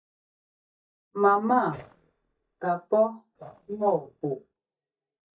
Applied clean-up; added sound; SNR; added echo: neural mask model DeepFilterNet 3.